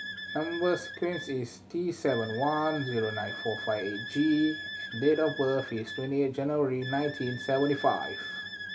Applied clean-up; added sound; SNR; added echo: none; Wind instrument, woodwind instrument; 10 dB; none.